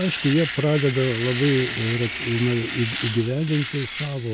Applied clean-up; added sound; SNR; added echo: none; Domestic sounds, home sounds; 6 dB; none.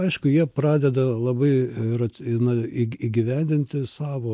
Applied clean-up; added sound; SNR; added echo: none; none; none; none.